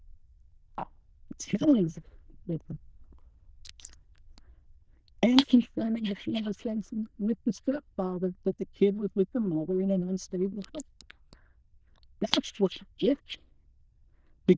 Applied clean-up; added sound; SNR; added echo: neural diffusion model UNIVERSE++.